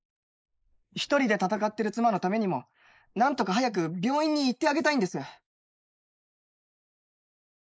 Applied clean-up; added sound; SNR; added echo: neural mask model Resemble Enhance denoiser.